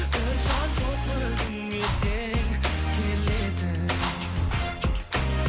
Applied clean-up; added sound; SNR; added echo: none; Whoosh, swoosh, swish; 12 dB; none.